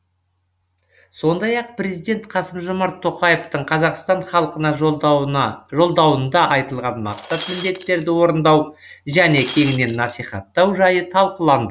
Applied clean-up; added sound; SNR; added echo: none; Shatter; 14 dB; none.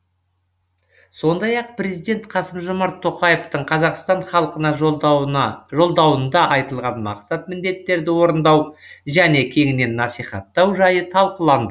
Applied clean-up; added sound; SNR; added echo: none; none; none; none.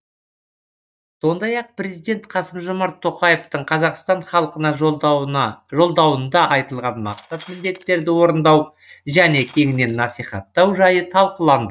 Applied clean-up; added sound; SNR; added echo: neural mask model DeepFilterNet 3.